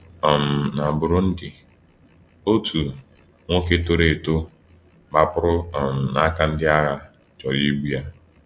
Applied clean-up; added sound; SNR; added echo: none; none; none; none.